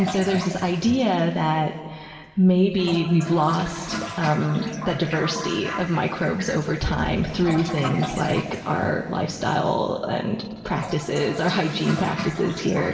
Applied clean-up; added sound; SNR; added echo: none; Toilet flush; 12 dB; reverberation time 1.7 s.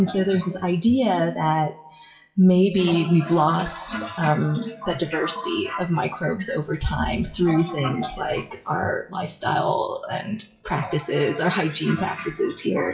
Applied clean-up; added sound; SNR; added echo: classical method WPE with log-MMSE.